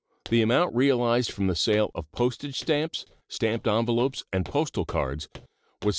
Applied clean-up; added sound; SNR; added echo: neural separator model SepFormer DNS4.